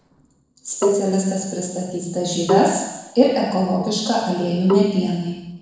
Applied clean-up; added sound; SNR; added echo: neural separator model SepFormer DNS4.